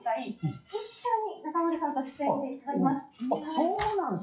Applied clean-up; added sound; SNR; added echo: classical method WPE with log-MMSE.